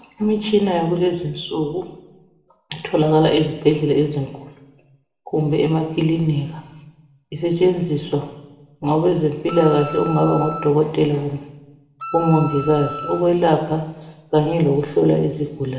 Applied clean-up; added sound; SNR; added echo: none; Wind instrument, woodwind instrument; 11 dB; reverberation time 0.8 s.